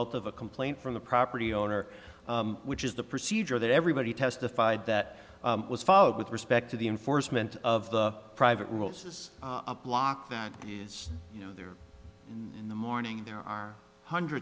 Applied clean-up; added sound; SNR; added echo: none; none; none; none.